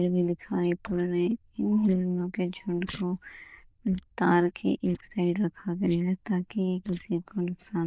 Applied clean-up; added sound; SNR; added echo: neural diffusion model UNIVERSE++.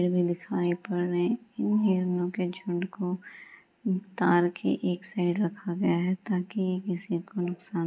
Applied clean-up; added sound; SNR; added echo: none; none; none; none.